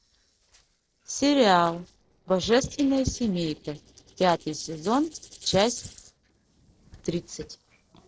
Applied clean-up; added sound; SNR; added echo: neural separator model SepFormer DNS4.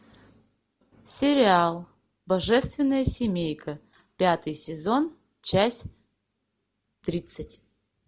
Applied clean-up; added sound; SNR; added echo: none; none; none; none.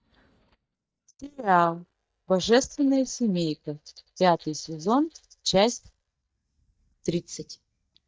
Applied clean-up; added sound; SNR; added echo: neural mask model DeepFilterNet 3.